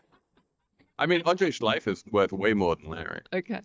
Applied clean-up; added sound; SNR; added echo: neural mask model DeepFilterNet 3.